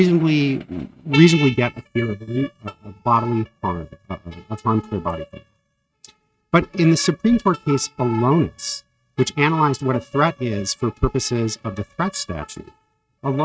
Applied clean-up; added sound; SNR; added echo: neural mask model RNNoise.